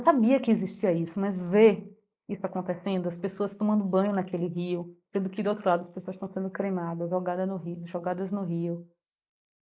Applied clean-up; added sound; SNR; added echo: neural mask model Resemble Enhance denoiser.